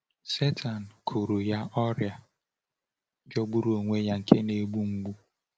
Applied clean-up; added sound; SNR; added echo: none; none; none; none.